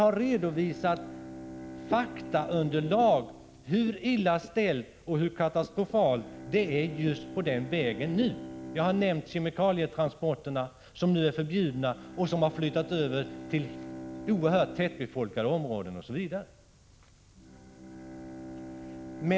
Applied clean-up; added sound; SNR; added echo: none; Bowed string instrument; 15 dB; none.